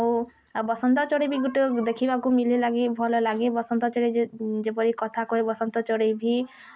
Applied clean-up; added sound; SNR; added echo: none; none; none; none.